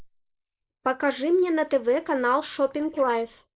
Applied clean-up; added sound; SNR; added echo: neural mask model Resemble Enhance denoiser.